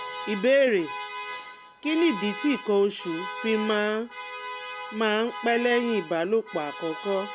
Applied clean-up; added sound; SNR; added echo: none; Alarm; 11 dB; none.